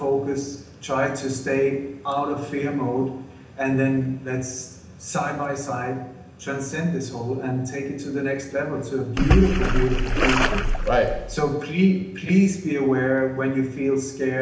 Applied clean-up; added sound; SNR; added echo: none; Splash, splatter; -3 dB; reverberation time 0.8 s.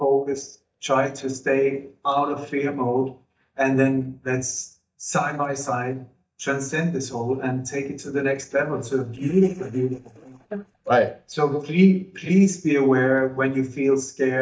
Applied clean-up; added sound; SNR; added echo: neural mask model DeepFilterNet 3.